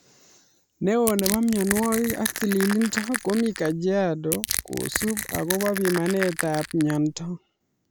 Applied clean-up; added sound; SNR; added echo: none; Crushing; 7 dB; none.